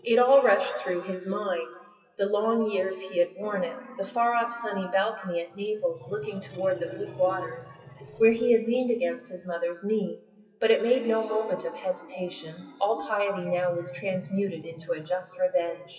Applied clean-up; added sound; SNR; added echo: classical method WPE with log-MMSE.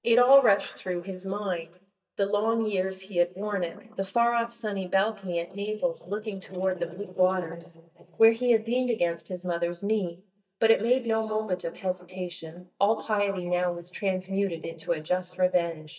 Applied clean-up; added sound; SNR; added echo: neural mask model DeepFilterNet 3.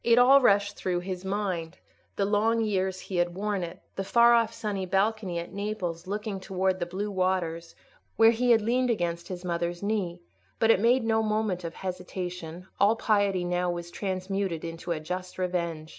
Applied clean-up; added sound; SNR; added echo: none; none; none; none.